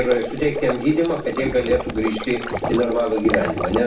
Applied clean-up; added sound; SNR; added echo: none; Stream; 6 dB; reverberation time 0.3 s.